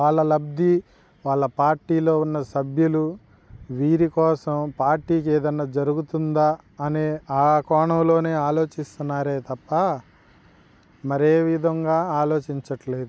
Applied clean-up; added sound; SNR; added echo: none; none; none; none.